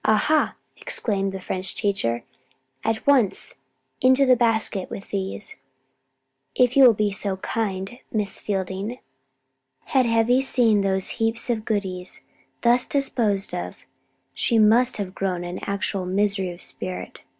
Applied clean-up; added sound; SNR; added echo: none; none; none; none.